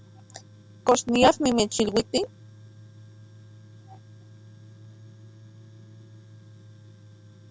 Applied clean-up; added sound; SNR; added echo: none; Tools; 20 dB; none.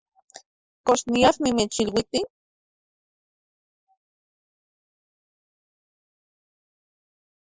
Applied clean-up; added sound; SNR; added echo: neural mask model Resemble Enhance denoiser.